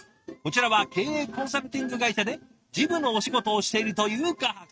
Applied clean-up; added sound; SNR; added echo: neural mask model RNNoise.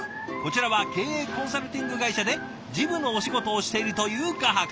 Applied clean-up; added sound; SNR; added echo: none; Wind instrument, woodwind instrument; 19 dB; none.